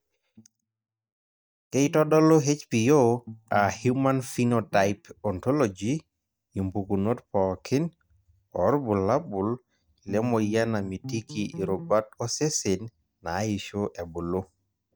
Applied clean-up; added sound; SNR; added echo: neural mask model DeepFilterNet 3.